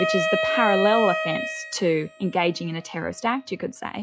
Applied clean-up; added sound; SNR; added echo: classical method log-MMSE.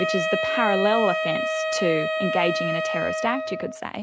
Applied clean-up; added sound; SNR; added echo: none; Wind instrument, woodwind instrument; 0 dB; none.